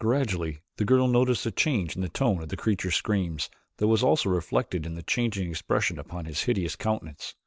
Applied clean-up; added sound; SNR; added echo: none; none; none; none.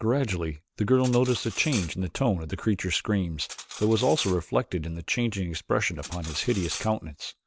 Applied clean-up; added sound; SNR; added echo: none; Cutlery, silverware; 16 dB; none.